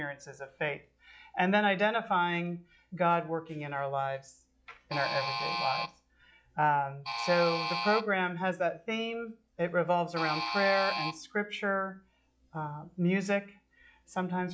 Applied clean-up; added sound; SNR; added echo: classical method log-MMSE.